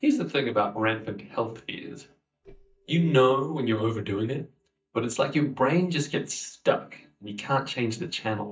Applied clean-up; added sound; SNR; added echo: neural mask model DeepFilterNet 3.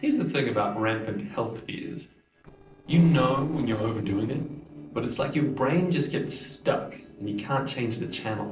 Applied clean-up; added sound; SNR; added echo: neural separator model SepFormer DNS4.